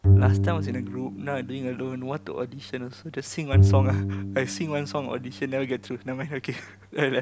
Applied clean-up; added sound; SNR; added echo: none; Bowed string instrument; -5 dB; none.